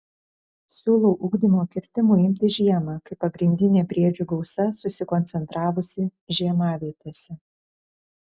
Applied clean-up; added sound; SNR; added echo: none; none; none; none.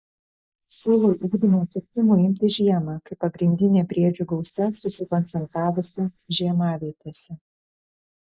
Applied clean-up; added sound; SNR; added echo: neural mask model Resemble Enhance denoiser.